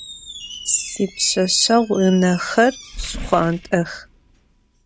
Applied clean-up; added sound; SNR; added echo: none; Squeak; 15 dB; none.